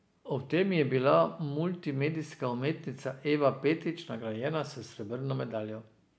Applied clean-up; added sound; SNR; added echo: none; none; none; none.